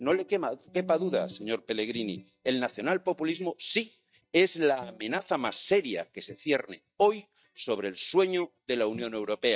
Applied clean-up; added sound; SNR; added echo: neural mask model DeepFilterNet 3.